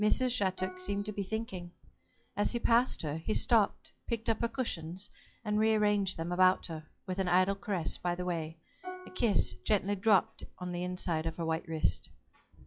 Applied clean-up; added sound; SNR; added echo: classical method log-MMSE.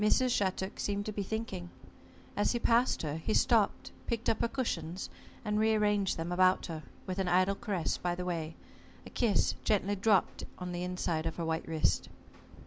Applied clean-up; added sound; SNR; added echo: none; none; none; none.